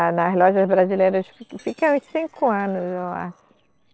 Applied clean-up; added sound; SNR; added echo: neural separator model SepFormer DNS4.